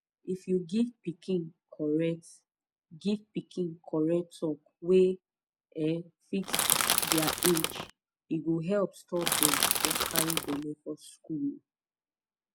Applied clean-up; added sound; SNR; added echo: none; Crushing; -4 dB; none.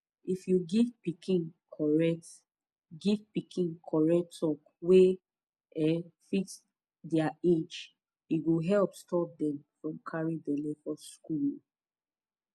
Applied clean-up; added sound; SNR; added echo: none; none; none; none.